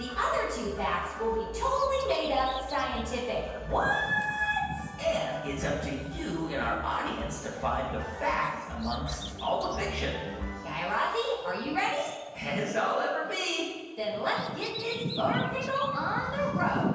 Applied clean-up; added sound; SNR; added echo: none; Bird vocalization, bird call, bird song; 11 dB; reverberation time 1.2 s.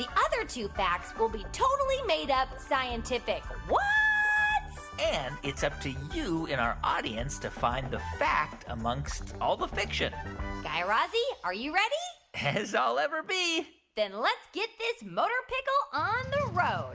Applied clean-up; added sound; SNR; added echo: none; none; none; none.